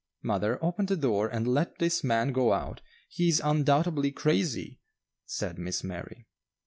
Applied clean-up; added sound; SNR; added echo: none; none; none; none.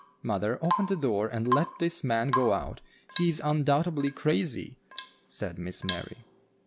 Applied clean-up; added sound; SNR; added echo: none; Drip / Water tap, faucet / Rain; 7 dB; none.